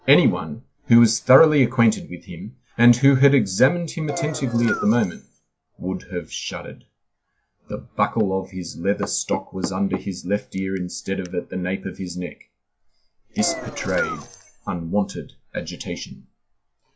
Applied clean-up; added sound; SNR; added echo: classical method log-MMSE.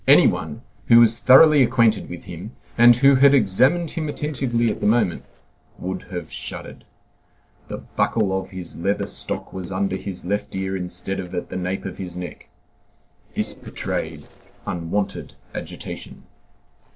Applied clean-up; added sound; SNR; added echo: neural separator model SepFormer DNS4.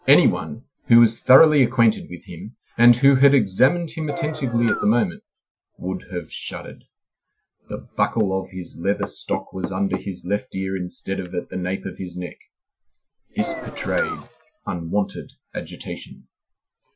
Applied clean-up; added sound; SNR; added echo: classical method Wiener filter.